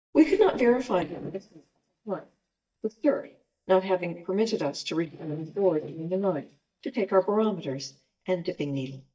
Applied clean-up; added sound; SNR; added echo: neural mask model DeepFilterNet 3.